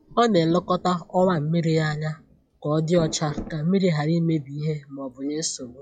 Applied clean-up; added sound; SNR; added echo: classical method log-MMSE.